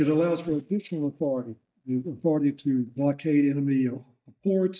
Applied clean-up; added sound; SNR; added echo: neural mask model DeepFilterNet 3.